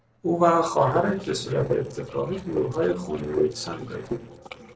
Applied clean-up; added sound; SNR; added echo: neural separator model SepFormer DNS4.